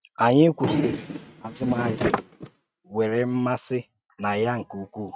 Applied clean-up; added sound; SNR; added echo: neural mask model RNNoise.